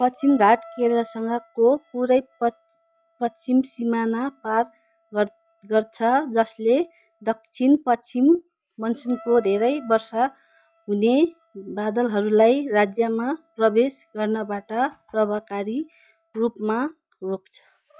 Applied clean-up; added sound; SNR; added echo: classical method log-MMSE.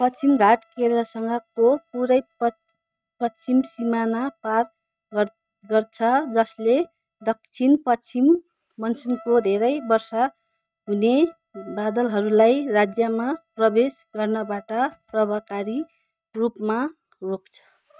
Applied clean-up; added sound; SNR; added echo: neural mask model RNNoise.